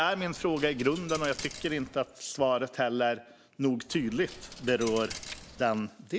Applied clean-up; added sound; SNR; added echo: none; Coin (dropping); 15 dB; none.